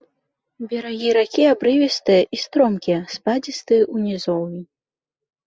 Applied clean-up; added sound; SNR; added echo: none; none; none; none.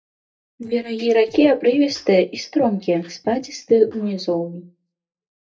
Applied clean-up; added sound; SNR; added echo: neural mask model DeepFilterNet 3.